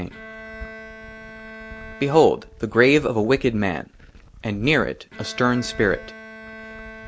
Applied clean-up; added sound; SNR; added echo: none; Bowed string instrument + Glass; 16 dB; none.